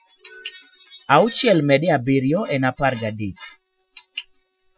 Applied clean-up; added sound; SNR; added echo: classical method Wiener filter.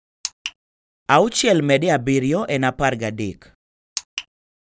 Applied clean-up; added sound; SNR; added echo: none; none; none; none.